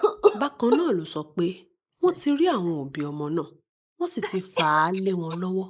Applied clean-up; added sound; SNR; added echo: neural mask model Resemble Enhance denoiser.